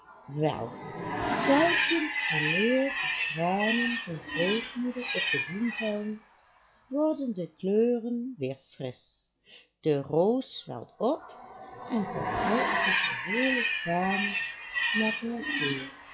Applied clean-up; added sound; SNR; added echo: classical method WPE with log-MMSE.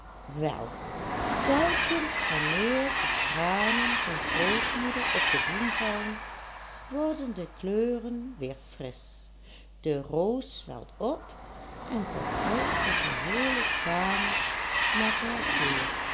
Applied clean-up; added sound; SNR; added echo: none; Train; -2 dB; reverberation time 0.5 s.